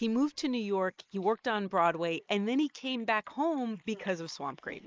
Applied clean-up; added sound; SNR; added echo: neural mask model Resemble Enhance denoiser.